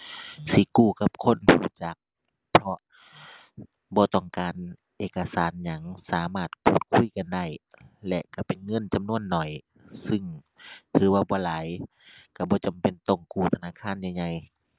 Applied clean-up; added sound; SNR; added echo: none; none; none; none.